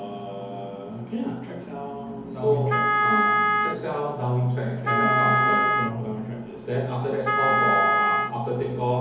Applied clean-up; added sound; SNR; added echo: none; Wind instrument, woodwind instrument; -3 dB; reverberation time 2.2 s.